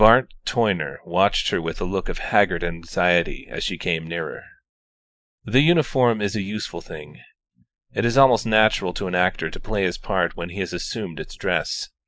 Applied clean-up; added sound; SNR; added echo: neural mask model Resemble Enhance denoiser.